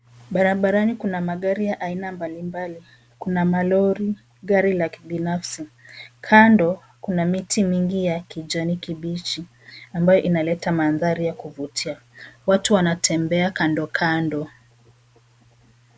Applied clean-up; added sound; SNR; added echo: none; none; none; none.